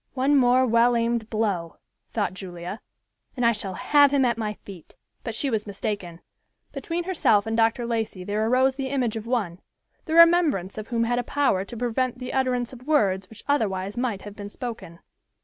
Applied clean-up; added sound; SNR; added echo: none; none; none; none.